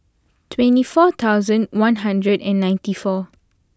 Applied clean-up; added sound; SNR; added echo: none; none; none; none.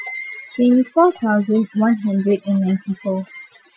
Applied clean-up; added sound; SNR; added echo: classical method Wiener filter.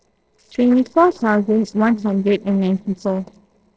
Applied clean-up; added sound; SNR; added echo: neural separator model SepFormer DNS4.